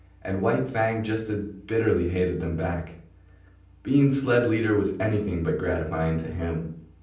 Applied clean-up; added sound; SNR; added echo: none; none; none; reverberation time 0.6 s.